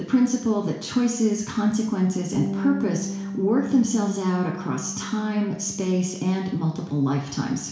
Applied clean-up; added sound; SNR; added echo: none; Bass guitar; 10 dB; reverberation time 0.7 s.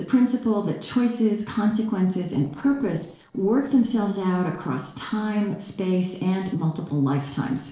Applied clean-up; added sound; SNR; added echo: neural separator model SepFormer DNS4.